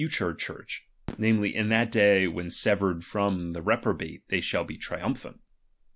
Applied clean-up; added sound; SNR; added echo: none; Fireworks; 20 dB; none.